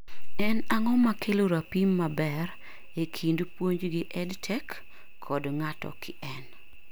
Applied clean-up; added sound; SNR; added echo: none; none; none; none.